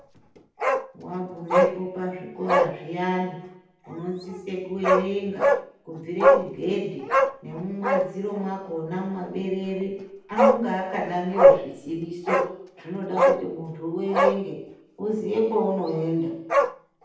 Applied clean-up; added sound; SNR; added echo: none; Bark; -4 dB; reverberation time 0.8 s.